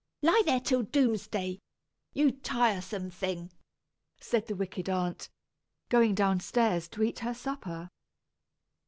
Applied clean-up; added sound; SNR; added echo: none; none; none; none.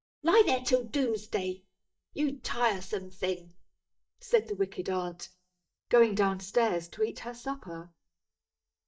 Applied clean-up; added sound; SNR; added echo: neural mask model DeepFilterNet 3.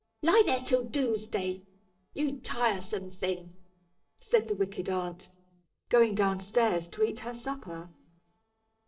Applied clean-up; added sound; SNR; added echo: neural separator model SepFormer DNS4.